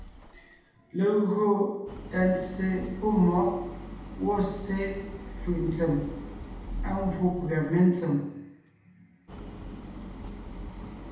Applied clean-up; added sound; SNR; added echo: none; Idling; 11 dB; reverberation time 0.8 s.